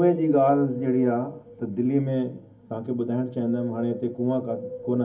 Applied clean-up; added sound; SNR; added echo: none; Wind; 14 dB; reverberation time 0.3 s.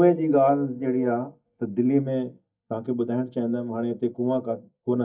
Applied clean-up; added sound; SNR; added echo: neural mask model DeepFilterNet 3.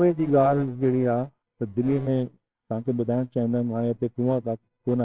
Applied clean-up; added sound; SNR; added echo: neural separator model SepFormer WHAMR!.